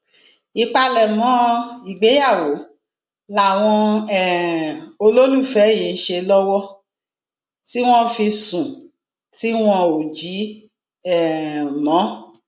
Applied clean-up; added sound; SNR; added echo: none; none; none; none.